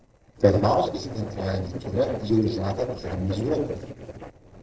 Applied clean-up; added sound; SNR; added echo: neural separator model SepFormer DNS4.